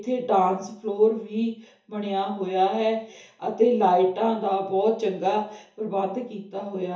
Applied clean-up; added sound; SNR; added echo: none; none; none; reverberation time 0.7 s.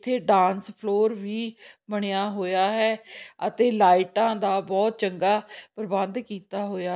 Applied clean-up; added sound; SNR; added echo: none; none; none; none.